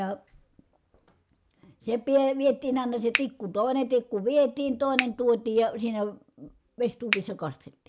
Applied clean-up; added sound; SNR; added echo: none; Finger snapping; 1 dB; none.